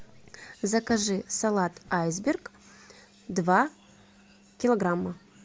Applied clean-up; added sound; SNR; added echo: none; none; none; none.